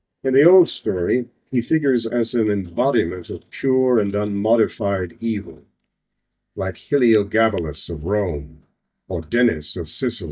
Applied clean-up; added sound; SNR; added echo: neural mask model DeepFilterNet 3.